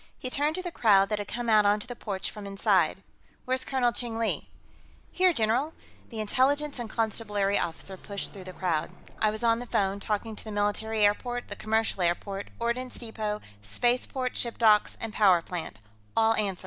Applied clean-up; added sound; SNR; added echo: none; Car passing by / Accelerating, revving, vroom; 19 dB; none.